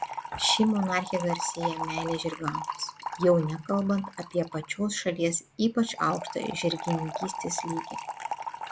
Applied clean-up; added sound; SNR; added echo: none; Fill (with liquid) / Trickle, dribble; 8 dB; none.